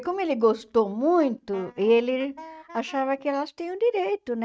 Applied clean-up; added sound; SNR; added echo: neural mask model RNNoise.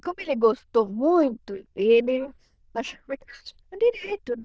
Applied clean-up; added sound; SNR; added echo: neural diffusion model UNIVERSE++.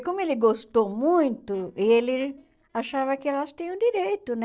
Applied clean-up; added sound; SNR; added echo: neural separator model SepFormer DNS4.